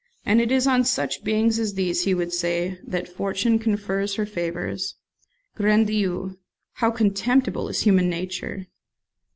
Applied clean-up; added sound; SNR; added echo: none; none; none; none.